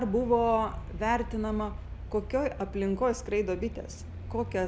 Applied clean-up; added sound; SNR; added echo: none; Traffic noise, roadway noise; 10 dB; none.